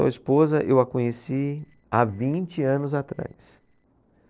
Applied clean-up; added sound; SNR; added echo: neural separator model SepFormer DNS4.